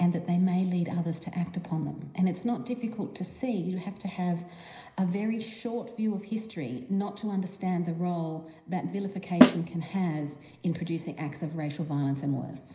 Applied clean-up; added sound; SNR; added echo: none; Snare drum; -5 dB; reverberation time 0.9 s.